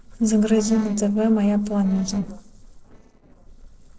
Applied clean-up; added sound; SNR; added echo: neural separator model SepFormer DNS4.